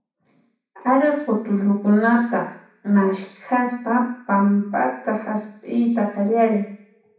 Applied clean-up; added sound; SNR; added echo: none; none; none; reverberation time 0.6 s.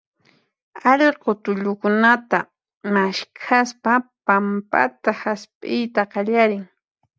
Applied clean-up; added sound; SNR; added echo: none; none; none; none.